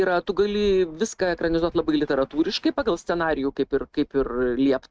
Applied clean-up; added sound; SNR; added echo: neural mask model RNNoise.